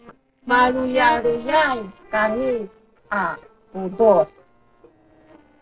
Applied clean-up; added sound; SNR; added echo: neural separator model SepFormer DNS4.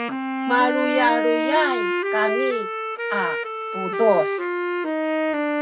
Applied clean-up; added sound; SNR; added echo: none; Wind instrument, woodwind instrument; 0 dB; reverberation time 0.4 s.